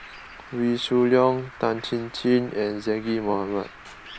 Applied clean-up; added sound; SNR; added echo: none; Bird; 19 dB; none.